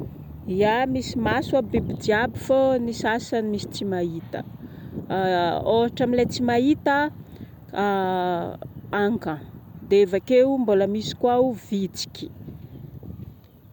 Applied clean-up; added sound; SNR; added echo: none; none; none; none.